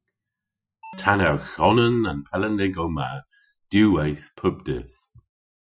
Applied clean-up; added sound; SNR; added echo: classical method Wiener filter.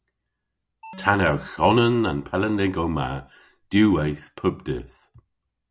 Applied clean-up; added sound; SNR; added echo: none; Alarm; 16 dB; none.